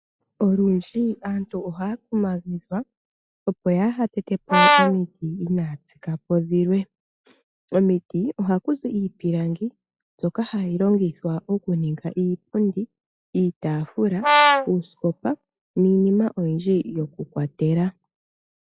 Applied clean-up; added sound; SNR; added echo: classical method log-MMSE.